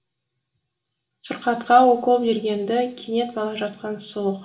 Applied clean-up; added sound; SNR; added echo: none; none; none; reverberation time 0.4 s.